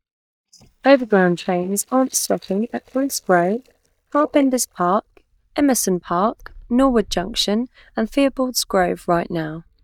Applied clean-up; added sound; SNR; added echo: neural mask model DeepFilterNet 3.